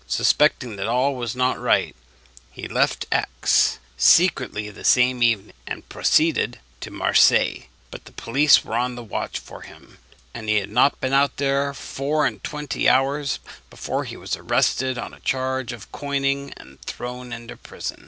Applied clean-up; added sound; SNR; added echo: none; none; none; none.